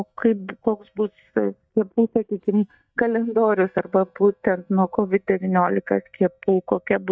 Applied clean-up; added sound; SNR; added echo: neural mask model DeepFilterNet 3.